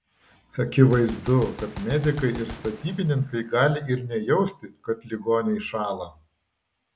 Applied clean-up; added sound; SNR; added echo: none; Gunshot, gunfire; 18 dB; none.